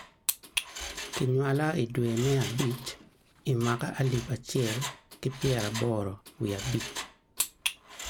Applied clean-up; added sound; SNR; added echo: none; Mechanisms; 11 dB; none.